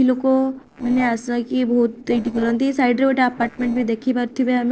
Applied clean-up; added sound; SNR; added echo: neural separator model SepFormer DNS4.